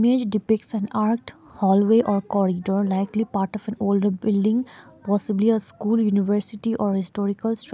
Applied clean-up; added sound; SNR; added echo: none; none; none; none.